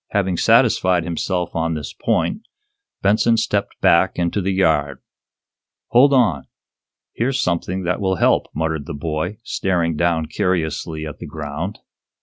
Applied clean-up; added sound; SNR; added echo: none; none; none; none.